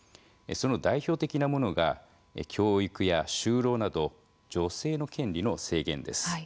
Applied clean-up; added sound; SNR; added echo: none; none; none; none.